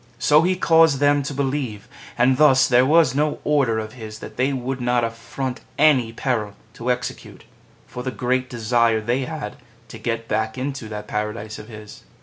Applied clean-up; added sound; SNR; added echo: none; none; none; none.